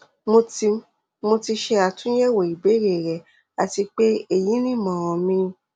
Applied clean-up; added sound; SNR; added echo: none; none; none; none.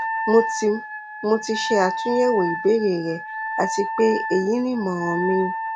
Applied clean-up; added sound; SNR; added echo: none; Wind instrument, woodwind instrument; 6 dB; none.